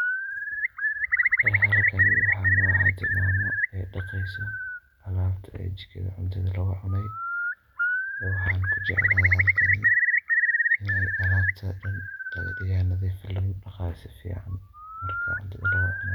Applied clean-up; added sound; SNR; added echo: none; Bird; -3 dB; none.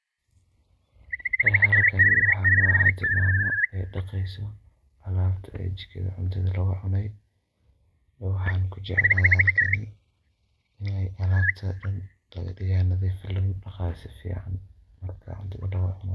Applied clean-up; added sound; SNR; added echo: neural mask model Resemble Enhance denoiser.